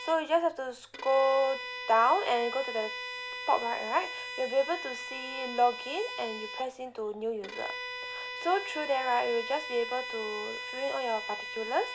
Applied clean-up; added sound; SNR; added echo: none; Bowed string instrument; 9 dB; none.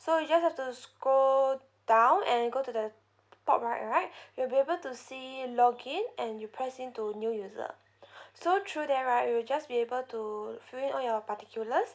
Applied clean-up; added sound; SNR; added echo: none; none; none; none.